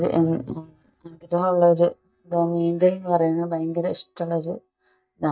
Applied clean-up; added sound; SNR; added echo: neural mask model DeepFilterNet 3.